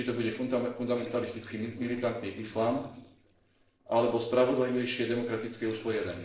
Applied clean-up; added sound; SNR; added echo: neural separator model SepFormer DNS4.